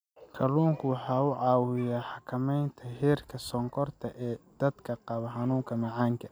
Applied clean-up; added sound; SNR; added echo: none; none; none; none.